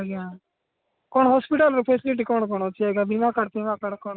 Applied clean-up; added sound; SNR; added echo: none; none; none; none.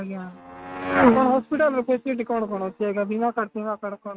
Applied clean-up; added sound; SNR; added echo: neural mask model RNNoise.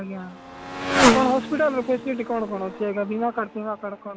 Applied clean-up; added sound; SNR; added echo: none; Motorcycle; 0 dB; none.